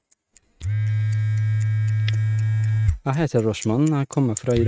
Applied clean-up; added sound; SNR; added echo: neural mask model RNNoise.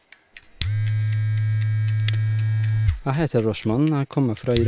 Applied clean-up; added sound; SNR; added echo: none; Bicycle + Domestic sounds, home sounds; -3 dB; none.